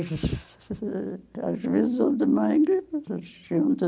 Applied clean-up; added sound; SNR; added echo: none; none; none; none.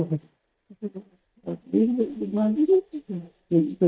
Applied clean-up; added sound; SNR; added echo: neural mask model DeepFilterNet 3.